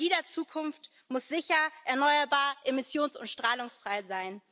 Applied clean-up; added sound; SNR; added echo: none; none; none; none.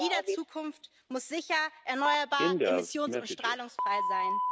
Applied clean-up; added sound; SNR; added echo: none; Telephone; 0 dB; none.